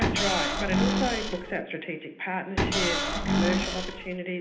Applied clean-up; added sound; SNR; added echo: none; Cupboard open or close / Door; -4 dB; reverberation time 0.8 s.